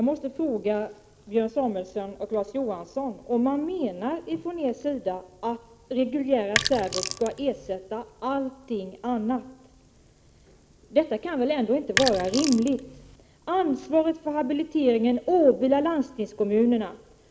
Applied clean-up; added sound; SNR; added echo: none; Sink (filling or washing); 4 dB; none.